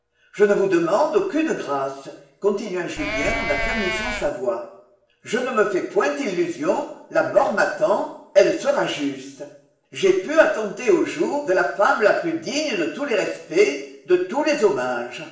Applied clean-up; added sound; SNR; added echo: none; Livestock, farm animals, working animals; 4 dB; reverberation time 0.7 s.